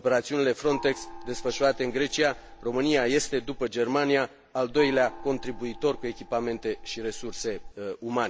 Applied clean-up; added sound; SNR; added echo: none; Gong; 13 dB; none.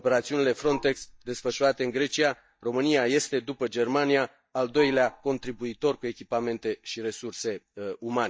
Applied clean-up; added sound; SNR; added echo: neural mask model DeepFilterNet 3.